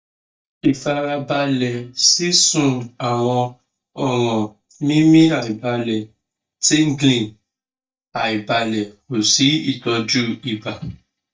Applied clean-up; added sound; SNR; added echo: neural mask model DeepFilterNet 3.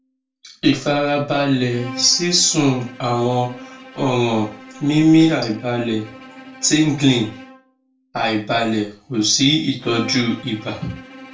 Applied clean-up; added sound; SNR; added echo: none; Bowed string instrument; 19 dB; reverberation time 0.3 s.